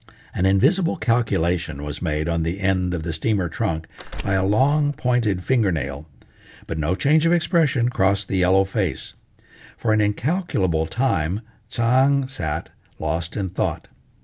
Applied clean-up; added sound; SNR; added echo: none; Door; 13 dB; none.